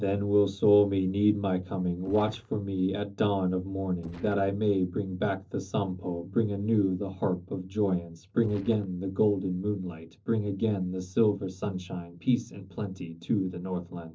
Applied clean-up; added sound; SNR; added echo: neural separator model SepFormer DNS4.